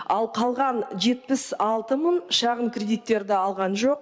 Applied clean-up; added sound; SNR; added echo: none; none; none; none.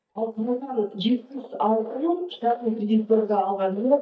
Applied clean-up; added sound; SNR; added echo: neural mask model DeepFilterNet 3.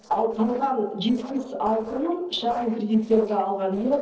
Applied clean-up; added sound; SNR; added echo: neural separator model SepFormer DNS4.